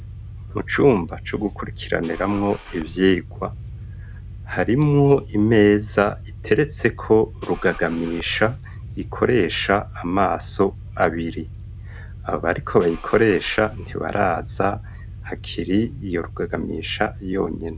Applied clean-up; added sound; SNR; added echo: none; Engine starting / Car; 13 dB; none.